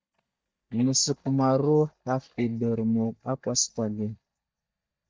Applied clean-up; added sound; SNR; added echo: neural mask model DeepFilterNet 3.